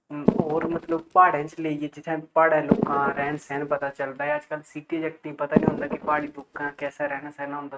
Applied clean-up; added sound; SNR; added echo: neural mask model RNNoise.